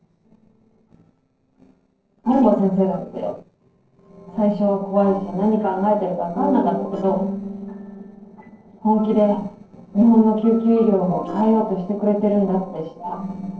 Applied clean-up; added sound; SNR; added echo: neural separator model SepFormer DNS4.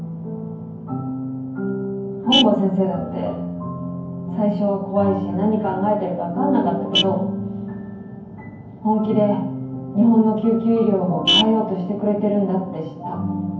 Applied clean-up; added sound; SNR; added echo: none; Vehicle horn, car horn, honking; 9 dB; reverberation time 0.9 s.